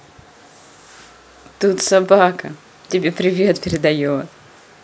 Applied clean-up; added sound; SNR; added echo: none; none; none; none.